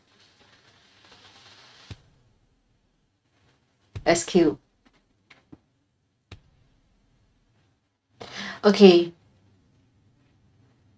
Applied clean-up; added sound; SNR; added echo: neural mask model RNNoise.